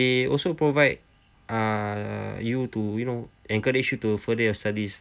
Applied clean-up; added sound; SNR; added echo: none; none; none; none.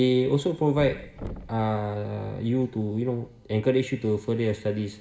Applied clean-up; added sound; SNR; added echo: none; Thump, thud; 19 dB; reverberation time 1.3 s.